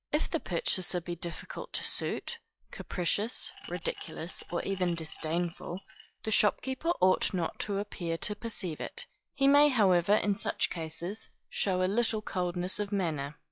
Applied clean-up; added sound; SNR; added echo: classical method log-MMSE.